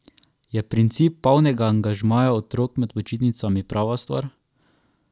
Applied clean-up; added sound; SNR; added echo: none; none; none; none.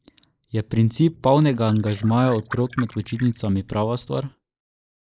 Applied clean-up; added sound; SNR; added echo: neural mask model Resemble Enhance denoiser.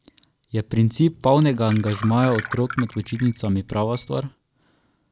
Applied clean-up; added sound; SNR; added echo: none; Glass; 15 dB; none.